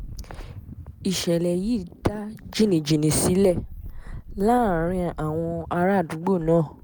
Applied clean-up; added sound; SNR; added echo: none; Wind; 15 dB; none.